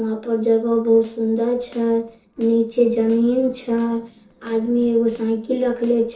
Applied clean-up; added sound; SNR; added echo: neural separator model SepFormer DNS4.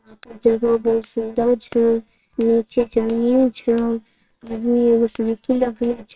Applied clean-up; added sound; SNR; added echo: neural separator model SepFormer WHAMR!.